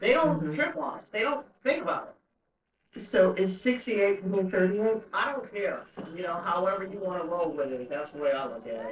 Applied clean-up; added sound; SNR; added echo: neural separator model SepFormer DNS4.